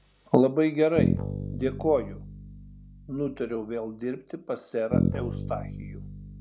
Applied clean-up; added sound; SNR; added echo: none; Bass guitar; 4 dB; none.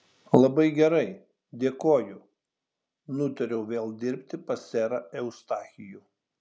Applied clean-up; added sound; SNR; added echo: none; none; none; none.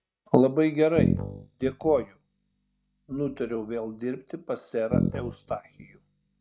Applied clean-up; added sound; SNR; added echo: neural mask model RNNoise.